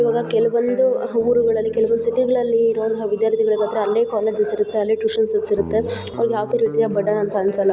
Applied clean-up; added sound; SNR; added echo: none; Guitar; 16 dB; none.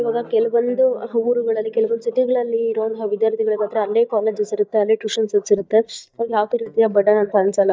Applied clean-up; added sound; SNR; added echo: neural mask model DeepFilterNet 3.